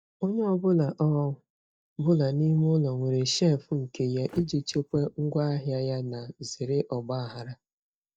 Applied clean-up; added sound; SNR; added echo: neural mask model DeepFilterNet 3.